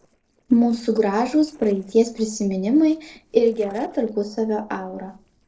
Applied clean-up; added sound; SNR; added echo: neural separator model SepFormer DNS4.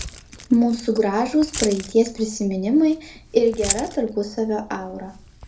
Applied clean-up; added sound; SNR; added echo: none; Keys jangling; 12 dB; reverberation time 0.3 s.